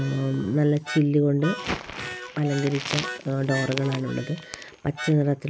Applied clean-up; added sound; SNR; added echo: none; Harmonica; 14 dB; none.